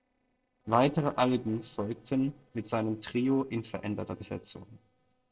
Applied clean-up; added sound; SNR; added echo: neural separator model SepFormer DNS4.